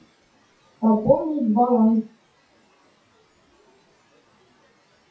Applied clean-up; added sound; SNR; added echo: classical method WPE with log-MMSE.